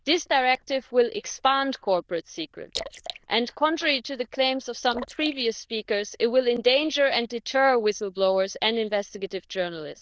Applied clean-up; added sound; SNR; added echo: neural diffusion model UNIVERSE++.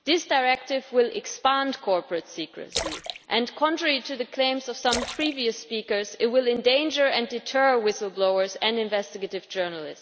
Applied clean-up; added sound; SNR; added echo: none; Splash, splatter; 12 dB; none.